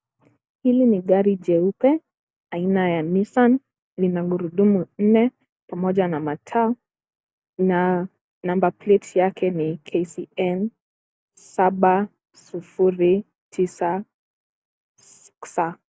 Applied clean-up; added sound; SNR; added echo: none; none; none; none.